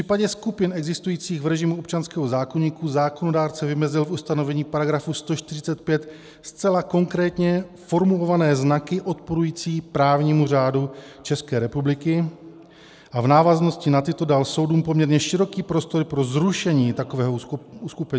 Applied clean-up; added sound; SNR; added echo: none; none; none; none.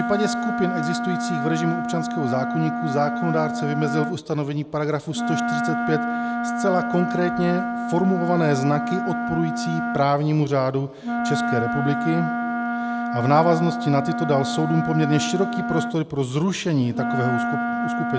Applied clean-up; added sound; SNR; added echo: none; Wind instrument, woodwind instrument; 2 dB; none.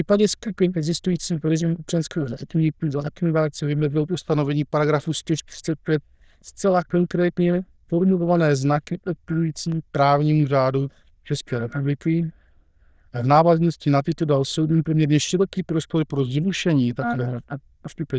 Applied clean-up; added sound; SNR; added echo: neural diffusion model UNIVERSE++.